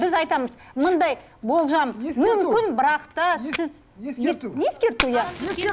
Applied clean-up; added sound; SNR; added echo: none; Fire; 15 dB; none.